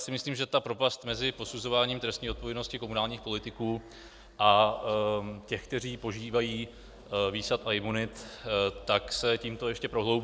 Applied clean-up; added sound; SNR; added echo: none; none; none; none.